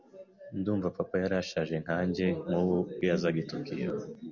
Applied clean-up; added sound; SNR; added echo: none; none; none; none.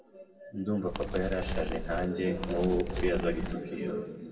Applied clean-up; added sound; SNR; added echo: none; Animal; 3 dB; reverberation time 2.2 s.